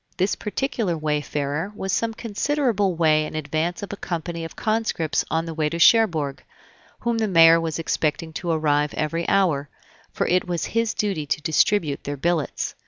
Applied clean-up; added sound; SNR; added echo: none; none; none; none.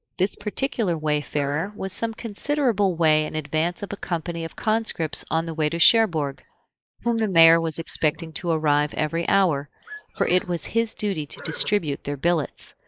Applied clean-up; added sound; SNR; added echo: neural mask model Resemble Enhance denoiser.